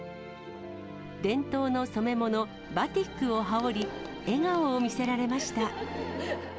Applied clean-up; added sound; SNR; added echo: none; none; none; none.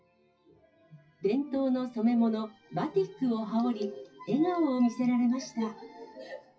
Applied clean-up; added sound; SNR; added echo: classical method WPE with log-MMSE.